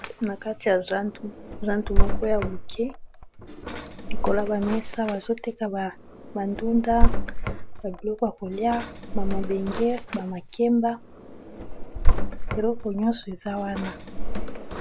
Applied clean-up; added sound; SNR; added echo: none; Drawer open or close; -4 dB; none.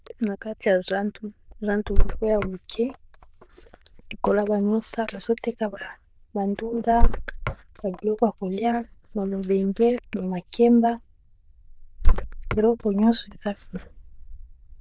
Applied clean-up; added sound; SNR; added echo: neural diffusion model UNIVERSE++.